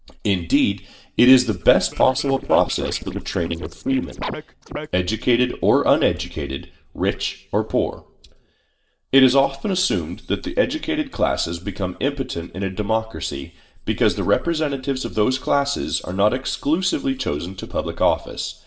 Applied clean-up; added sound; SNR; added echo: neural separator model SepFormer DNS4.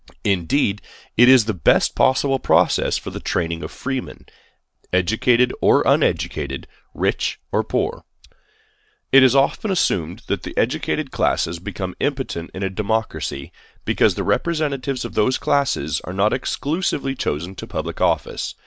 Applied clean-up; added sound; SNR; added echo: none; none; none; none.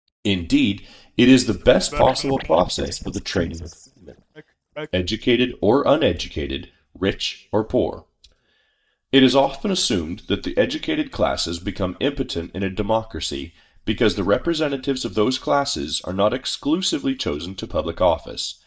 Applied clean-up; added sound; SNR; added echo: neural mask model DeepFilterNet 3.